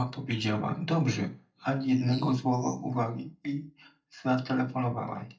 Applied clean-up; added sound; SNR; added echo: neural mask model DeepFilterNet 3.